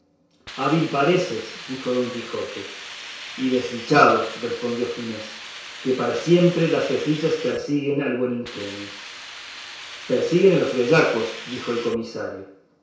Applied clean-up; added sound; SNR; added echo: none; Hiss; 14 dB; reverberation time 0.6 s.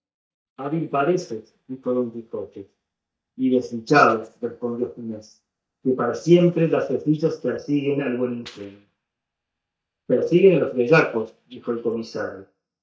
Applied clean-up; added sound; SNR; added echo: neural mask model DeepFilterNet 3.